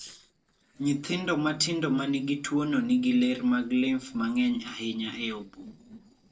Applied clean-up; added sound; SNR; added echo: neural separator model SepFormer DNS4.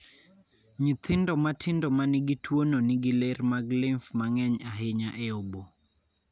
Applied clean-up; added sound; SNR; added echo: none; none; none; none.